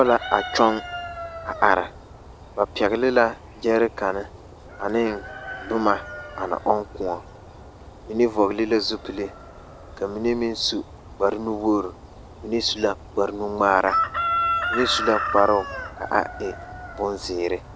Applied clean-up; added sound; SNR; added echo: none; Chicken, rooster; 8 dB; none.